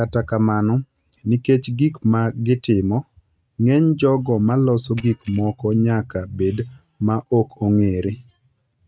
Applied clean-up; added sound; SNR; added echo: neural mask model RNNoise.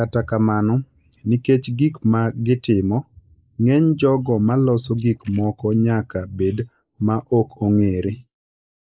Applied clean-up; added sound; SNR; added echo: neural mask model Resemble Enhance denoiser.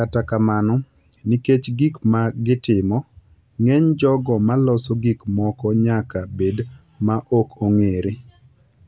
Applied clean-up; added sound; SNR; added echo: none; none; none; none.